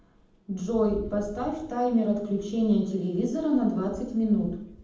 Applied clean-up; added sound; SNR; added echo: none; Rain; 20 dB; reverberation time 0.8 s.